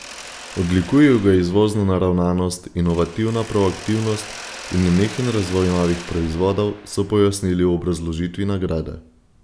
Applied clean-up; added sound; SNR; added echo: none; Mechanisms; 18 dB; none.